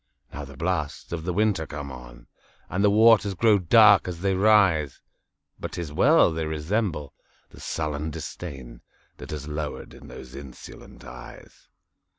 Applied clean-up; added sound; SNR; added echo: none; none; none; none.